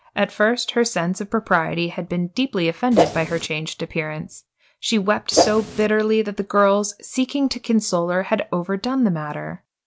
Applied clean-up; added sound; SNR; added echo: none; Whoosh, swoosh, swish; -1 dB; none.